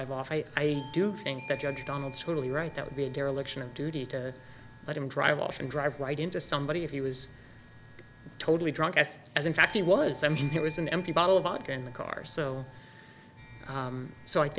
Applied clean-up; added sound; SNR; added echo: none; Domestic sounds, home sounds + Bell / Doorbell; 19 dB; none.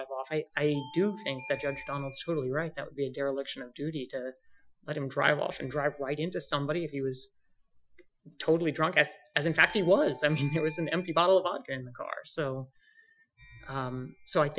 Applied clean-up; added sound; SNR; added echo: classical method Wiener filter.